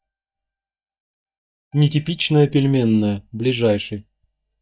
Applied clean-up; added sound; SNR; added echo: neural mask model DeepFilterNet 3.